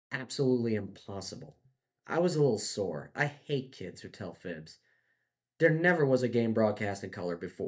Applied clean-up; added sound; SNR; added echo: neural mask model DeepFilterNet 3.